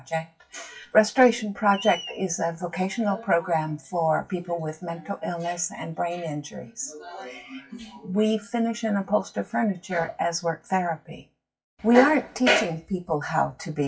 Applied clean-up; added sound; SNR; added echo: classical method WPE with log-MMSE.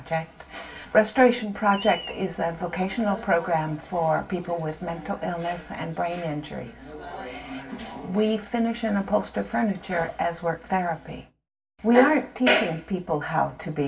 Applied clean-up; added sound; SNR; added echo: none; Screech; 20 dB; reverberation time 0.2 s.